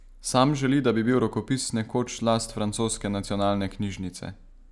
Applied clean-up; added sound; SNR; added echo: none; none; none; none.